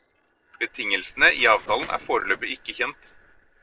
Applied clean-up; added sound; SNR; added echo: neural separator model SepFormer DNS4.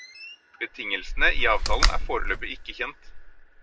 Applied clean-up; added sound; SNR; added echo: none; Slam; -3 dB; none.